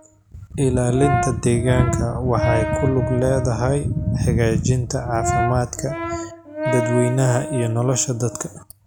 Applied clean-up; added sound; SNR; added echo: none; Brass instrument; 7 dB; none.